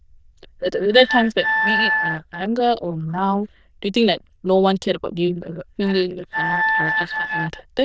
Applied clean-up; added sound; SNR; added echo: neural diffusion model UNIVERSE++.